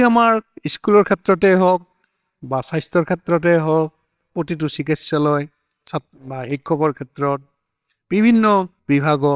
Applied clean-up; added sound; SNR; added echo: neural separator model SepFormer WHAMR!.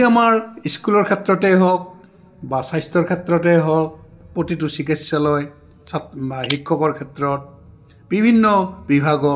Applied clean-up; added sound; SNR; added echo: none; Shatter; 18 dB; reverberation time 0.4 s.